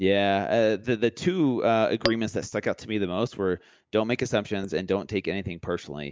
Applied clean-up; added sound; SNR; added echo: neural mask model Resemble Enhance denoiser.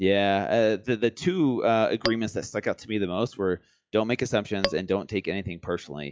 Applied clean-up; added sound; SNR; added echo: classical method log-MMSE.